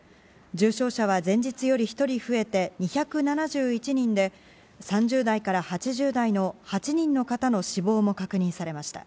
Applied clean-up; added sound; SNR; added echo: none; none; none; none.